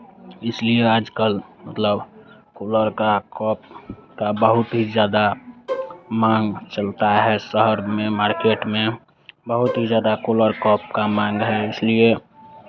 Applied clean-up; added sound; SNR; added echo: none; Bowed string instrument; 9 dB; none.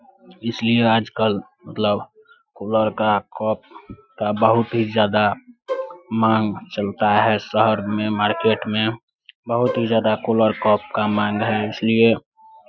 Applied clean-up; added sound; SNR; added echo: classical method Wiener filter.